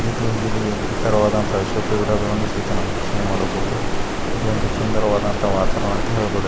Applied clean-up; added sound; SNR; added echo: none; Stream; -2 dB; none.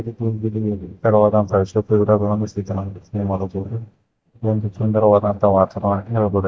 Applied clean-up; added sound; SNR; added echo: neural mask model DeepFilterNet 3.